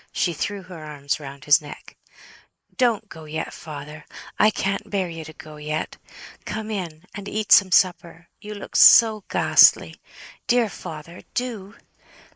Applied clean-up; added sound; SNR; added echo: neural mask model Resemble Enhance denoiser.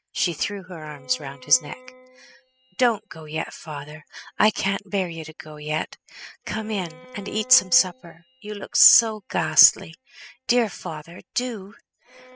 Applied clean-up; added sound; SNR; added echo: classical method spectral subtraction.